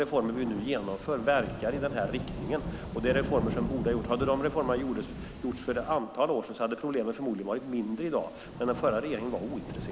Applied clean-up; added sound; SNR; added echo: none; Rain / Thunderstorm; 8 dB; none.